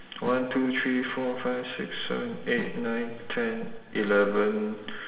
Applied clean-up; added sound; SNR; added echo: none; Snare drum; 18 dB; reverberation time 3.0 s.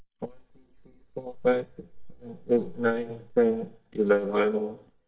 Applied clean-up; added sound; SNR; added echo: neural mask model DeepFilterNet 3.